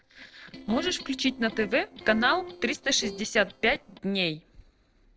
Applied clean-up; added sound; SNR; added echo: neural separator model SepFormer DNS4.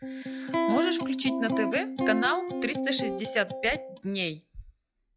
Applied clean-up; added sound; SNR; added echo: classical method log-MMSE.